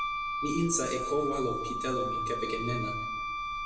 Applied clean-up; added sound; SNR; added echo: none; Wind instrument, woodwind instrument; 1 dB; reverberation time 1.0 s.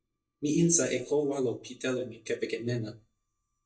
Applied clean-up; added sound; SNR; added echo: neural mask model DeepFilterNet 3.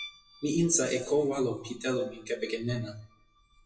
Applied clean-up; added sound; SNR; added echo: classical method WPE with log-MMSE.